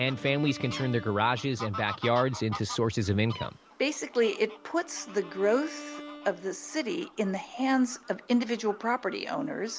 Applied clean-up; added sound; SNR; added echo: none; Fowl + Bowed string instrument; 15 dB; none.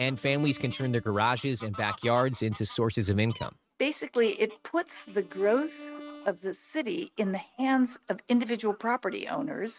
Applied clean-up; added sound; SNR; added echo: neural mask model RNNoise.